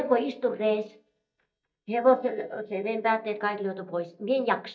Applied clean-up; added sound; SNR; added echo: neural mask model DeepFilterNet 3.